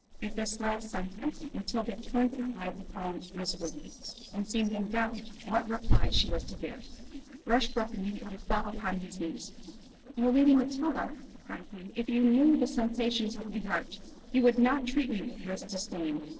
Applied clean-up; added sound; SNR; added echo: neural separator model SepFormer DNS4.